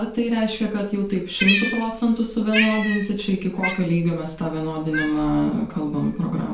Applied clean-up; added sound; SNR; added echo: none; Cat; 8 dB; reverberation time 0.4 s.